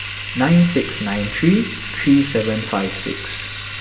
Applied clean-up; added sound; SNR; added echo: none; Bathtub (filling or washing); 10 dB; reverberation time 1.6 s.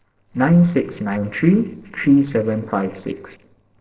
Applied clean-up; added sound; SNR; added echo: neural separator model SepFormer DNS4.